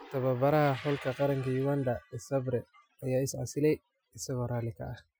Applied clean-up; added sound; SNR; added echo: classical method Wiener filter.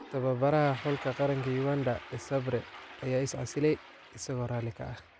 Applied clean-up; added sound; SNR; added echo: none; Toilet flush; 16 dB; none.